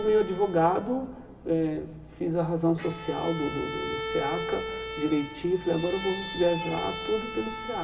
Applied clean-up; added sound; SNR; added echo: none; Bowed string instrument; 9 dB; reverberation time 2.6 s.